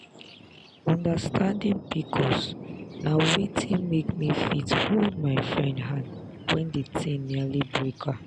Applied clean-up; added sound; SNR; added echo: none; Thunder; 13 dB; none.